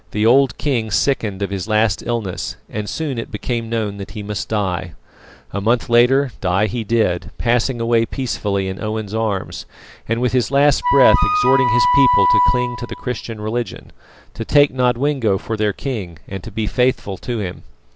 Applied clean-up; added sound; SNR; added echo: none; Wind instrument, woodwind instrument; -2 dB; none.